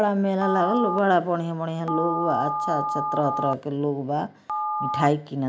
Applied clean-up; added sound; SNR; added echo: none; Telephone; 5 dB; none.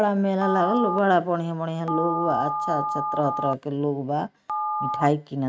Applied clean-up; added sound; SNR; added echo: neural mask model RNNoise.